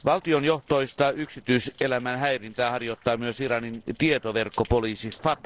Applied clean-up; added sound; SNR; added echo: neural separator model SepFormer DNS4.